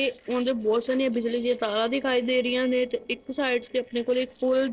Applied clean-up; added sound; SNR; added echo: neural separator model SepFormer DNS4.